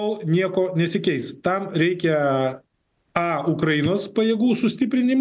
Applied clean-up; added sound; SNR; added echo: none; none; none; none.